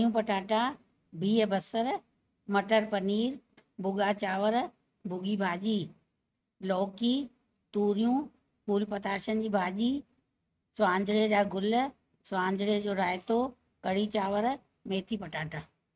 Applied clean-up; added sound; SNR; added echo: neural mask model RNNoise.